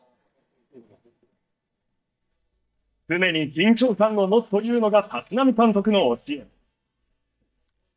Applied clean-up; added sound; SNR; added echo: neural mask model DeepFilterNet 3.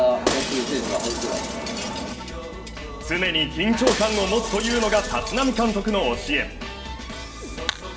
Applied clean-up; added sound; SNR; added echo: none; Shatter; 8 dB; reverberation time 2.6 s.